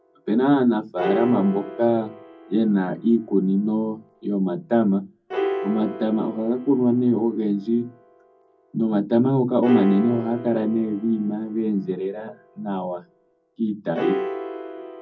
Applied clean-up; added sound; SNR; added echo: none; Piano; 10 dB; reverberation time 0.4 s.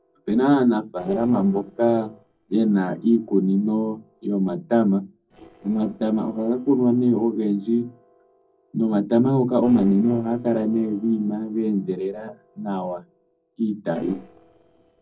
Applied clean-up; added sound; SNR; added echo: neural separator model SepFormer DNS4.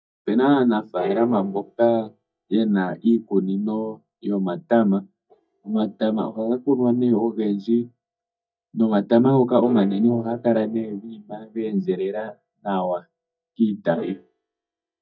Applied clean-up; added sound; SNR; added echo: neural mask model DeepFilterNet 3.